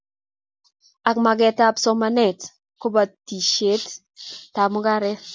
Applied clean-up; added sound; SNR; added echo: none; none; none; none.